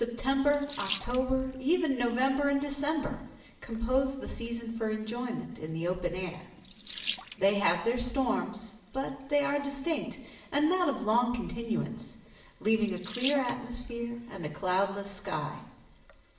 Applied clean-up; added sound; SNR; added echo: none; Sink (filling or washing) / Water tap, faucet; 17 dB; reverberation time 0.8 s.